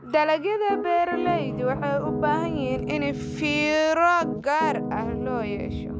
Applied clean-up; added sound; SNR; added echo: none; Piano; 6 dB; none.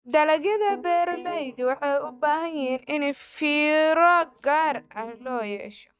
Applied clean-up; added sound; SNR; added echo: neural mask model DeepFilterNet 3.